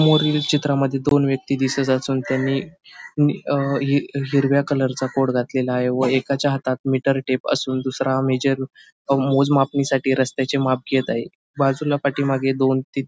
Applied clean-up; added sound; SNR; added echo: none; none; none; none.